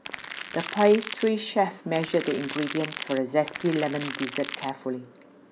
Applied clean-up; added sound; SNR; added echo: none; Crackle; 8 dB; none.